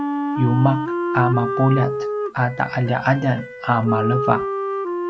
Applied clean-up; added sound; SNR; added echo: none; Wind instrument, woodwind instrument; 4 dB; none.